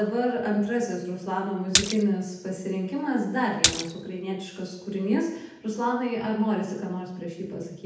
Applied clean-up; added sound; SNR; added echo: none; Splash, splatter; 0 dB; reverberation time 0.8 s.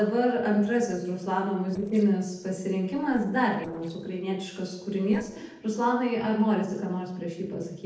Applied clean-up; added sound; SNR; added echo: neural separator model SepFormer DNS4.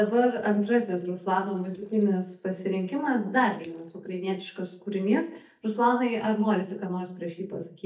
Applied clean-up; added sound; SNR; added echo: neural mask model DeepFilterNet 3.